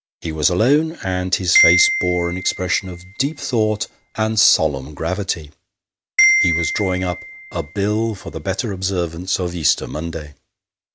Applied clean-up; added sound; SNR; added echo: none; Marimba, xylophone; 2 dB; none.